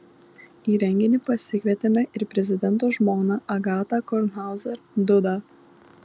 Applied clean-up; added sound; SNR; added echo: none; none; none; none.